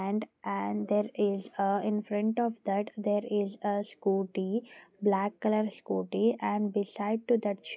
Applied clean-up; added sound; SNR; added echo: none; none; none; none.